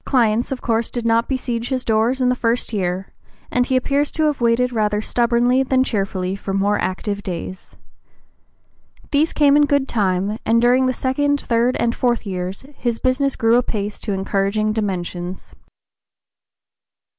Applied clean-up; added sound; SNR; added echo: none; none; none; none.